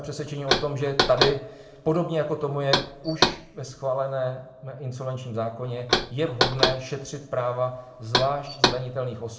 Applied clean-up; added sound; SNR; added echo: none; Knock; 0 dB; reverberation time 1.0 s.